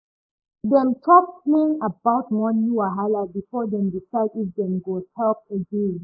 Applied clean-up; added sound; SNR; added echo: neural mask model Resemble Enhance denoiser.